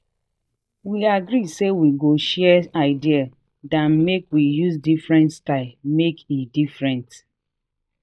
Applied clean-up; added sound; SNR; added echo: neural mask model DeepFilterNet 3.